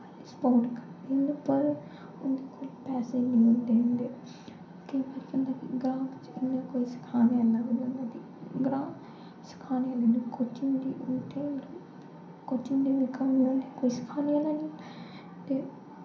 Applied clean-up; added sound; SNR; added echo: none; none; none; reverberation time 0.6 s.